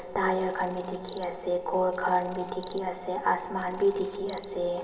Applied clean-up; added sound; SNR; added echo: none; Camera; -3 dB; reverberation time 0.4 s.